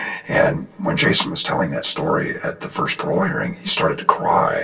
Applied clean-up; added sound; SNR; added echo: none; none; none; reverberation time 0.1 s.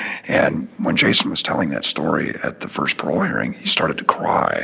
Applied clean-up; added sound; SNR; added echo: none; none; none; none.